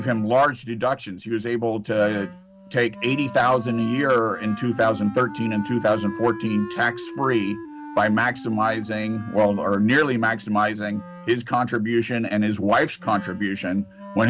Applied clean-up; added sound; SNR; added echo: none; Wind instrument, woodwind instrument; 15 dB; none.